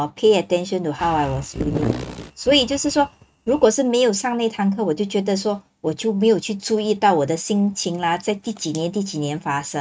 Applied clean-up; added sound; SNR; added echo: neural mask model RNNoise.